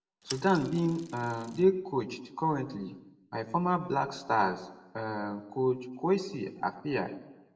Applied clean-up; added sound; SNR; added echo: none; Mechanisms / Bicycle; 16 dB; reverberation time 0.7 s.